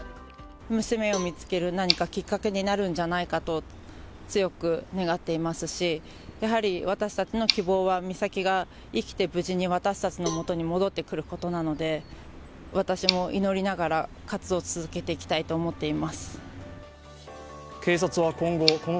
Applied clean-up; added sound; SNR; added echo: none; Cowbell + Tick; 10 dB; none.